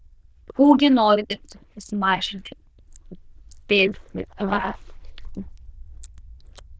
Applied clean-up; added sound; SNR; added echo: neural diffusion model UNIVERSE++.